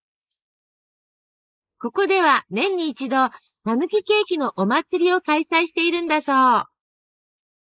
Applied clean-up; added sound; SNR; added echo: neural mask model Resemble Enhance denoiser.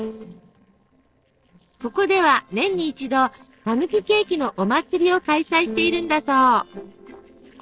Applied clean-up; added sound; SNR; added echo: neural separator model SepFormer DNS4.